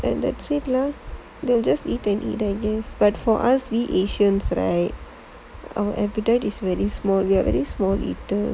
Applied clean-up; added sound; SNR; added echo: none; none; none; none.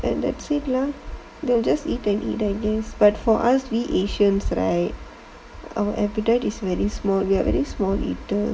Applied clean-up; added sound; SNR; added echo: none; none; none; reverberation time 0.5 s.